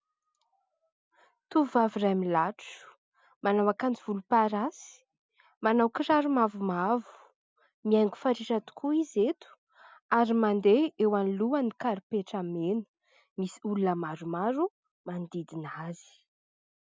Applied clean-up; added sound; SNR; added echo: none; none; none; none.